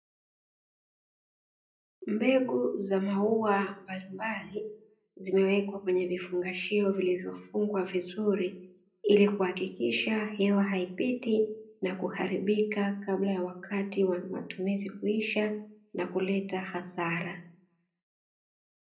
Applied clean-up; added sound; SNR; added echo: none; none; none; reverberation time 0.4 s.